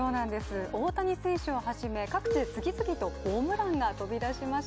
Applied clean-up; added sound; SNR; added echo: none; none; none; none.